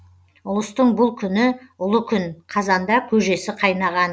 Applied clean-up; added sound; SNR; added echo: none; none; none; none.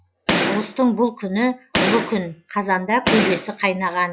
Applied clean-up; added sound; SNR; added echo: classical method log-MMSE.